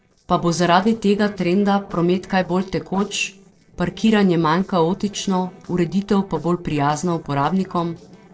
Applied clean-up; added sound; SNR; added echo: neural separator model SepFormer DNS4.